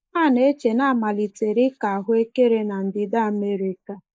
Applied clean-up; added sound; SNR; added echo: neural mask model Resemble Enhance denoiser.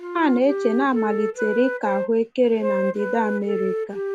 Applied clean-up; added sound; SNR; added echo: none; Wind instrument, woodwind instrument; 5 dB; none.